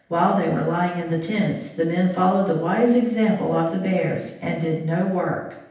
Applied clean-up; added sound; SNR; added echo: none; none; none; reverberation time 0.9 s.